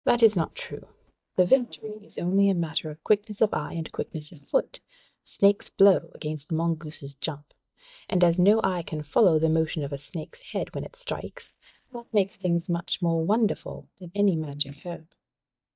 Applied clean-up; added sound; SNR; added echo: neural mask model DeepFilterNet 3.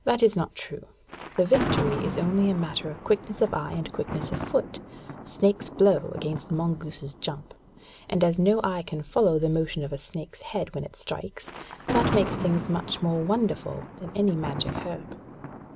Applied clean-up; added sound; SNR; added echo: none; Thunder; 8 dB; none.